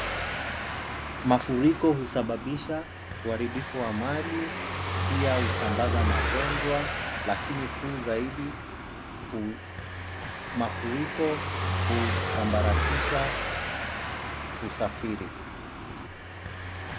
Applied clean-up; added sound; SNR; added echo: none; Car passing by / Engine; 0 dB; none.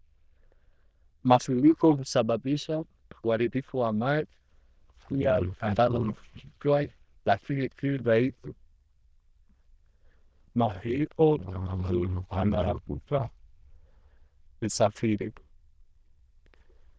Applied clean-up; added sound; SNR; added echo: neural diffusion model UNIVERSE++.